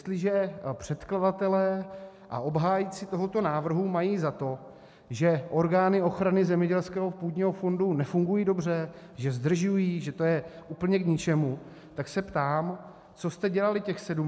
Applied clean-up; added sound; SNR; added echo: none; none; none; none.